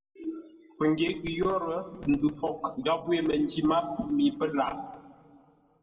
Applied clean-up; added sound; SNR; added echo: none; none; none; reverberation time 1.3 s.